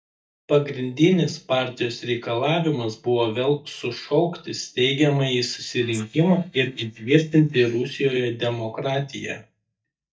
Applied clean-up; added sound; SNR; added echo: neural mask model DeepFilterNet 3.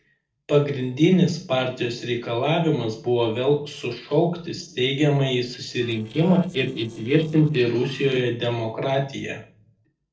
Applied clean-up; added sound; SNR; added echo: neural separator model SepFormer DNS4.